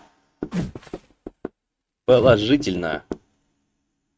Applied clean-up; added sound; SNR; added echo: neural mask model RNNoise.